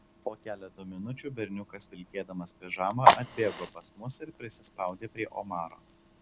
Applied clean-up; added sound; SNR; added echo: none; Fire; -4 dB; none.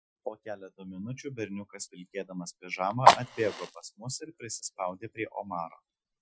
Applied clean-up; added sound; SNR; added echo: classical method Wiener filter.